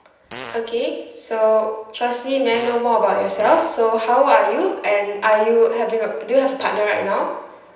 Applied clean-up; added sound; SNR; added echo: none; Fart; 17 dB; reverberation time 0.9 s.